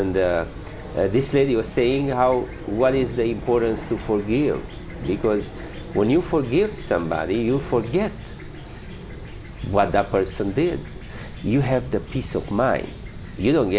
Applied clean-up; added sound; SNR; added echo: none; Chirp, tweet / Fowl; 12 dB; none.